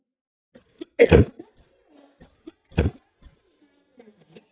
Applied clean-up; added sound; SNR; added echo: neural mask model DeepFilterNet 3.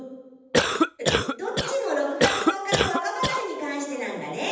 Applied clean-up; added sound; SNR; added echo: none; Cough; -5 dB; reverberation time 1.1 s.